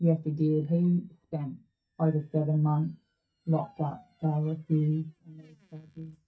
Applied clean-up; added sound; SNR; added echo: neural mask model DeepFilterNet 3.